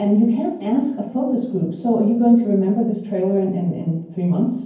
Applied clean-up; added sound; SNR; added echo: none; none; none; reverberation time 0.9 s.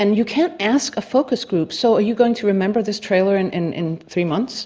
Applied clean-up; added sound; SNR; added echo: none; none; none; none.